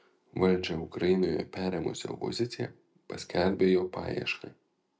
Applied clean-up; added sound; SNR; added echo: none; none; none; none.